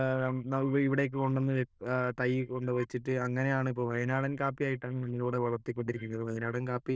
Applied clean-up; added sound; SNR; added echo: neural diffusion model UNIVERSE++.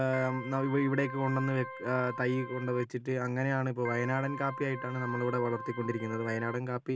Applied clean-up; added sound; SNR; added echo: none; Organ; 10 dB; none.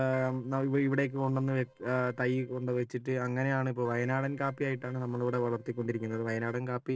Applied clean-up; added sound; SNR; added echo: neural separator model SepFormer DNS4.